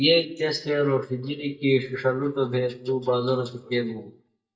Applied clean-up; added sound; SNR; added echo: neural mask model DeepFilterNet 3.